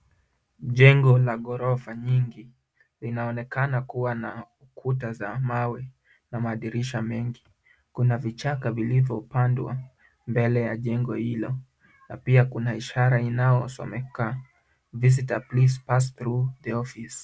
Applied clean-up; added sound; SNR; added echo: none; none; none; none.